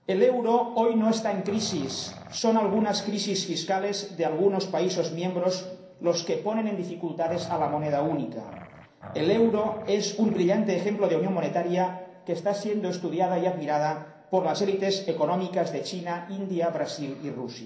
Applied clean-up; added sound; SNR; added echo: none; Growling; 17 dB; reverberation time 0.6 s.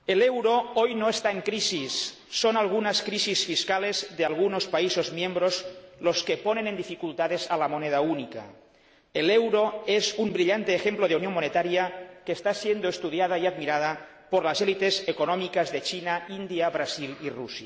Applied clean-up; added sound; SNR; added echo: none; none; none; none.